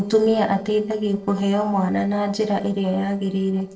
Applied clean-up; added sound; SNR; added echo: neural separator model SepFormer DNS4.